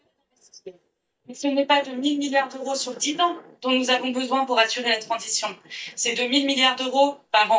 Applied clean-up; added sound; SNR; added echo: neural mask model DeepFilterNet 3.